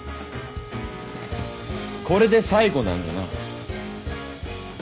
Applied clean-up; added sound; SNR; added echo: none; Wind instrument, woodwind instrument; 17 dB; none.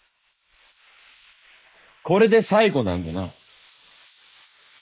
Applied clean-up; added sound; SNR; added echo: neural mask model Resemble Enhance denoiser.